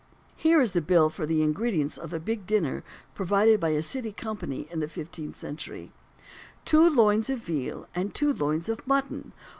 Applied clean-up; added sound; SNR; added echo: none; none; none; none.